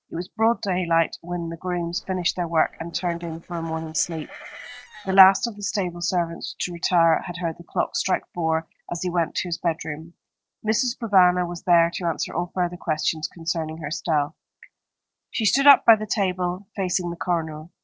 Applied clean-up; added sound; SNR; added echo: neural separator model SepFormer DNS4.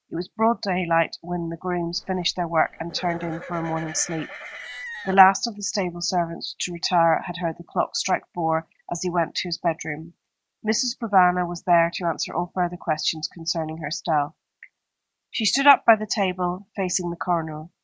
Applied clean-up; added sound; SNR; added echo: none; Livestock, farm animals, working animals; 14 dB; none.